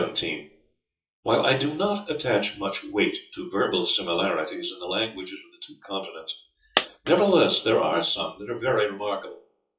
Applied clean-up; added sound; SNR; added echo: classical method WPE with log-MMSE.